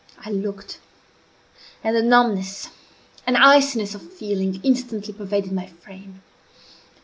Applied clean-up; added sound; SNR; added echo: none; none; none; none.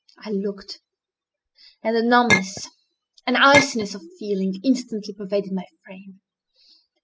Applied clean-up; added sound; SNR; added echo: classical method spectral subtraction.